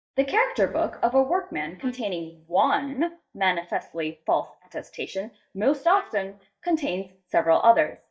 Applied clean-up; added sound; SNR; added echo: neural mask model DeepFilterNet 3.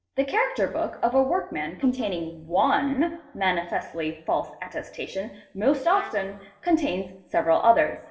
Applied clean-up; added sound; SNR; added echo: neural separator model SepFormer DNS4.